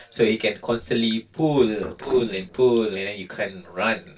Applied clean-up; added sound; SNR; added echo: neural separator model SepFormer DNS4.